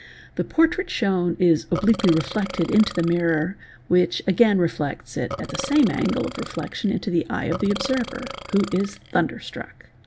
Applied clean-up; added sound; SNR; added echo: none; Burping, eructation; 12 dB; none.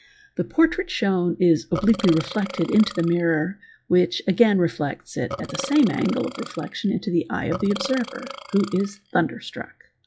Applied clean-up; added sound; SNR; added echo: classical method log-MMSE.